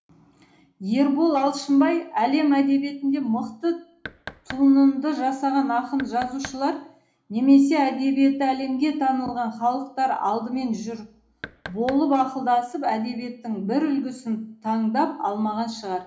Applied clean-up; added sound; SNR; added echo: none; Knock; 18 dB; reverberation time 0.4 s.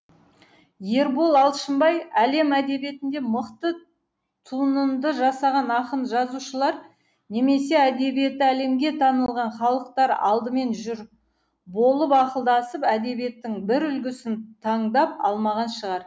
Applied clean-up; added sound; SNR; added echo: none; none; none; none.